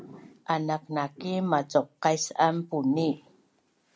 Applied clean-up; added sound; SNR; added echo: none; none; none; none.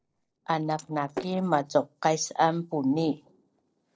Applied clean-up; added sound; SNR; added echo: neural separator model SepFormer DNS4.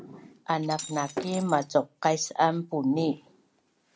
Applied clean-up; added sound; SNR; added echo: none; Shatter; 10 dB; none.